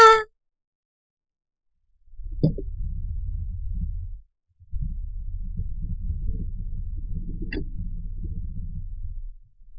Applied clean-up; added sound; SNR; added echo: neural mask model Resemble Enhance denoiser.